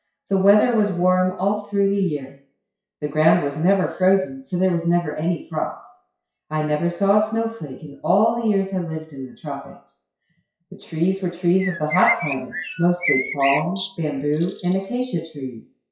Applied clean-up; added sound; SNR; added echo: classical method WPE with log-MMSE.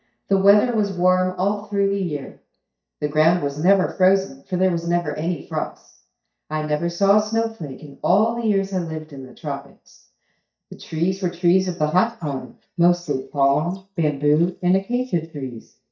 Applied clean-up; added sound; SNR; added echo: neural mask model DeepFilterNet 3.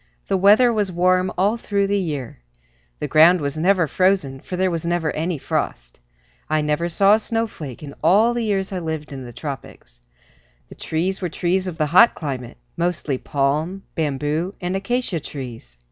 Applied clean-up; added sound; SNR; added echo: none; none; none; none.